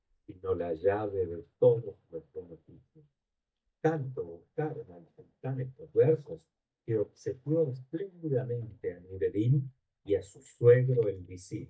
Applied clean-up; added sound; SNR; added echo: neural mask model DeepFilterNet 3.